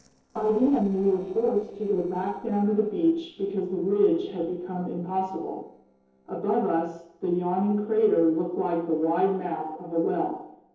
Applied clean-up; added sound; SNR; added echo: neural separator model SepFormer DNS4.